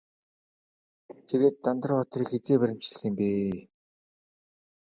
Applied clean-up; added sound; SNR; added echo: none; none; none; none.